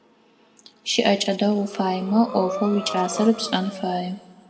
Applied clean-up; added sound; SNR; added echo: none; Breathing; 11 dB; reverberation time 1.2 s.